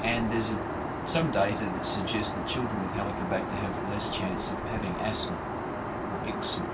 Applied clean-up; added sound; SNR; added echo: none; Aircraft; 0 dB; reverberation time 0.2 s.